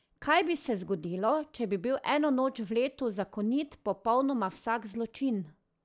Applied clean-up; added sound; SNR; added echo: none; none; none; none.